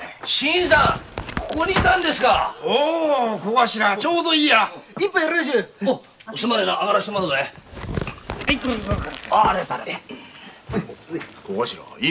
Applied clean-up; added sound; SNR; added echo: none; Tearing; 10 dB; none.